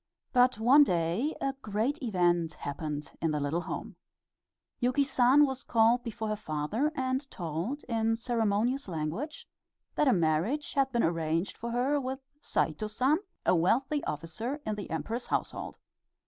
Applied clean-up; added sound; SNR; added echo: none; none; none; none.